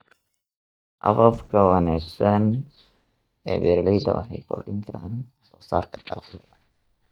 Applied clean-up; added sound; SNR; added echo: neural mask model DeepFilterNet 3.